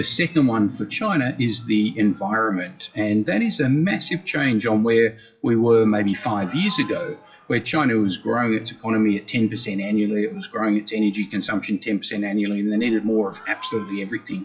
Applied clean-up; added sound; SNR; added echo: classical method WPE with log-MMSE.